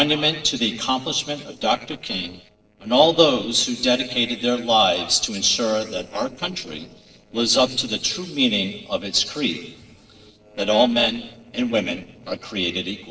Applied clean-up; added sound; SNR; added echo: neural separator model SepFormer DNS4.